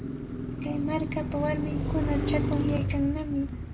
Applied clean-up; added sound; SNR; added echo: none; Car passing by; -2 dB; reverberation time 0.2 s.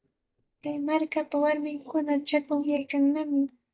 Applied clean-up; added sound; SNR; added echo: neural mask model DeepFilterNet 3.